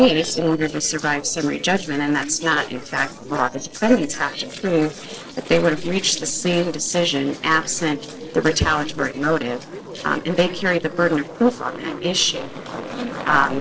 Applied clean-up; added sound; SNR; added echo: neural separator model SepFormer DNS4.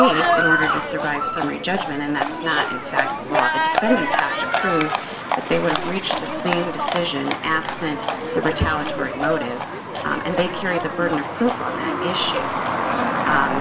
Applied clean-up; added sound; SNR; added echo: none; Livestock, farm animals, working animals; -1 dB; reverberation time 0.4 s.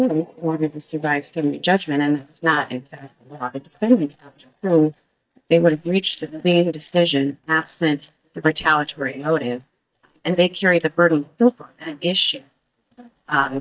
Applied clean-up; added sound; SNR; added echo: neural mask model DeepFilterNet 3.